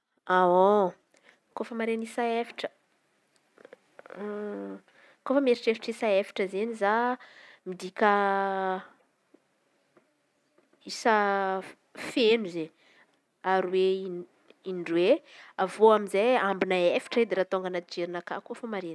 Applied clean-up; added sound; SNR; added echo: none; none; none; none.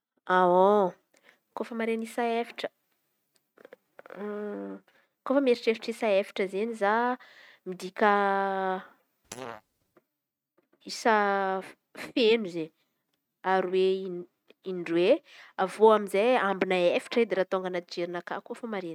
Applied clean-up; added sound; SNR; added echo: neural mask model RNNoise.